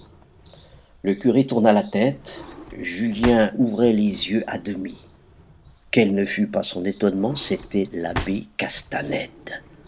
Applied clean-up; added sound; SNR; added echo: none; Drawer open or close; 16 dB; none.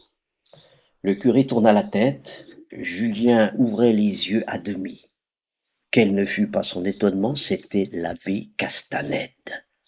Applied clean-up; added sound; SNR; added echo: neural mask model Resemble Enhance denoiser.